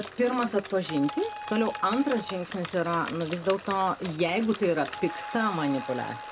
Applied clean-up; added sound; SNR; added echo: none; Bicycle + Wind instrument, woodwind instrument; 11 dB; none.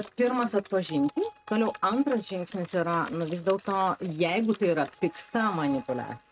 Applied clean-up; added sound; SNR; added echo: neural mask model RNNoise.